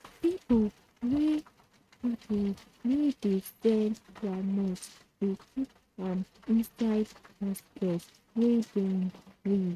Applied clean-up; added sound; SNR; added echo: neural mask model RNNoise.